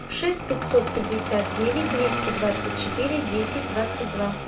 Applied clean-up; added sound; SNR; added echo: none; Engine starting; 3 dB; reverberation time 0.3 s.